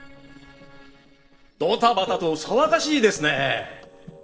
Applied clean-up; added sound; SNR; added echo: neural separator model SepFormer DNS4.